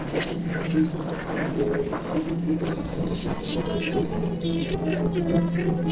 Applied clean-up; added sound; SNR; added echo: neural separator model SepFormer DNS4.